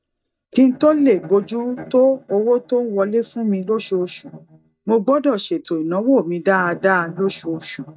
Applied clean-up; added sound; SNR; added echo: neural mask model DeepFilterNet 3.